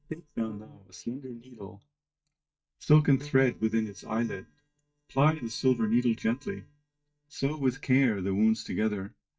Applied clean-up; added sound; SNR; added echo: neural mask model DeepFilterNet 3.